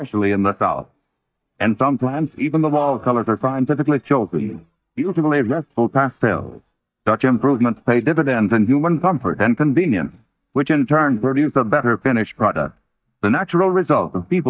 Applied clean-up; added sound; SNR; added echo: neural mask model DeepFilterNet 3.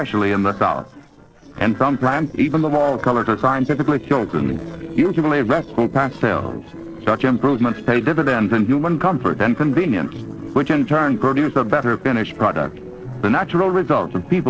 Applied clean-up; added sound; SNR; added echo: neural separator model SepFormer DNS4.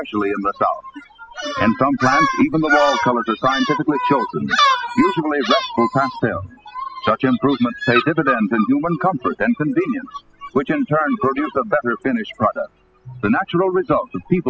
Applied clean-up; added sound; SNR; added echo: classical method spectral subtraction.